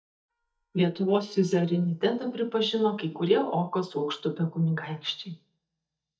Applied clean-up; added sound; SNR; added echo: neural mask model DeepFilterNet 3.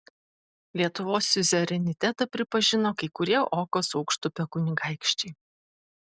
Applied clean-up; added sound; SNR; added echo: none; none; none; none.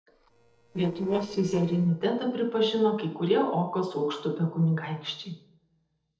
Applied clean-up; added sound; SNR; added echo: neural separator model SepFormer DNS4.